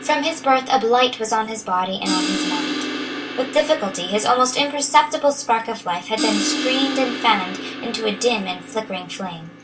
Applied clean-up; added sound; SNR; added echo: none; Crash cymbal; 7 dB; reverberation time 0.2 s.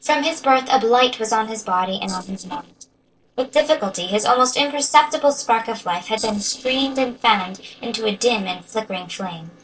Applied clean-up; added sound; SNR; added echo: neural separator model SepFormer DNS4.